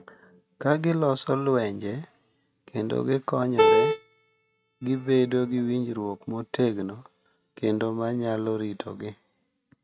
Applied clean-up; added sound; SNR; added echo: neural mask model RNNoise.